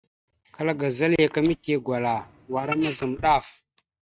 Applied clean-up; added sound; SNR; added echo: neural mask model RNNoise.